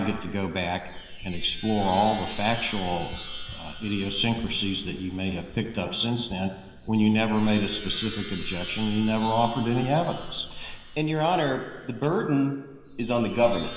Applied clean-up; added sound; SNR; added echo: none; Chime; 4 dB; reverberation time 2.0 s.